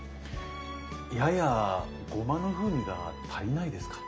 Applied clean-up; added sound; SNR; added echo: none; none; none; none.